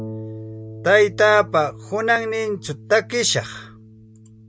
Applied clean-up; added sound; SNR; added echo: none; Harp; 15 dB; none.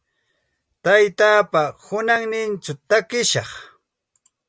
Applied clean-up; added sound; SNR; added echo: none; none; none; none.